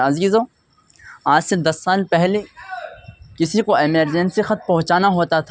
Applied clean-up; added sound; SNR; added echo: none; none; none; none.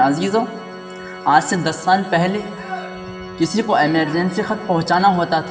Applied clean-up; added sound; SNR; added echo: none; Organ; 15 dB; reverberation time 2.7 s.